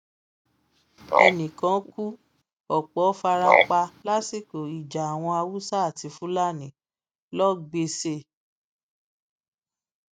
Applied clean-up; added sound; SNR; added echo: none; Frog; -2 dB; none.